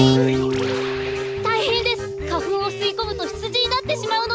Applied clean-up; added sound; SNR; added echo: none; Electric guitar / Bass guitar; 0 dB; none.